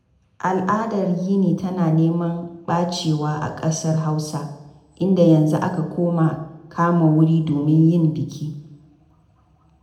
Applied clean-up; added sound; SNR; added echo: none; none; none; reverberation time 0.7 s.